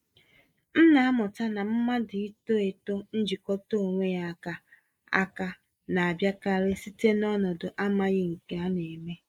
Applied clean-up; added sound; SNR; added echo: neural mask model Resemble Enhance denoiser.